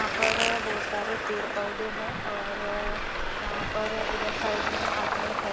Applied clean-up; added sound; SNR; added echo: none; Fart + Traffic noise, roadway noise; -4 dB; none.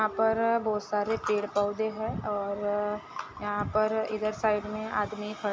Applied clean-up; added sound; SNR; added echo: none; none; none; none.